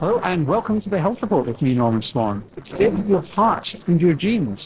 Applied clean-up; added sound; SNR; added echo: neural separator model SepFormer DNS4.